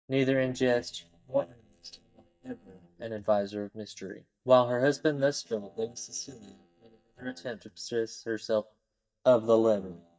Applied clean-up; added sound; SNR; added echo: neural mask model DeepFilterNet 3.